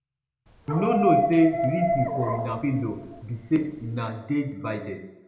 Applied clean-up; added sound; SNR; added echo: none; Dog; 2 dB; reverberation time 0.8 s.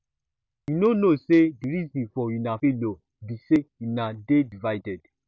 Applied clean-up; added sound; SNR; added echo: none; none; none; none.